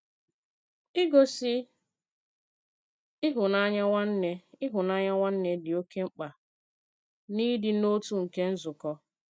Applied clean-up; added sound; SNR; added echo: none; none; none; none.